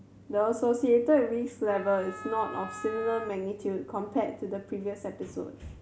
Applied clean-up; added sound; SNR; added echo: none; Wind instrument, woodwind instrument; 13 dB; none.